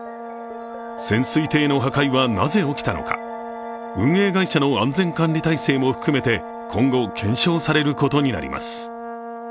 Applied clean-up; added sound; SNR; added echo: none; Brass instrument; 12 dB; none.